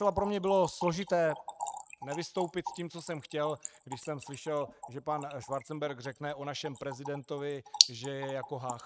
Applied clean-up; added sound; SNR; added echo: neural mask model RNNoise.